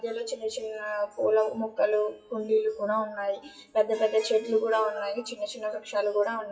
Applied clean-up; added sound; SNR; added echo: classical method WPE with log-MMSE.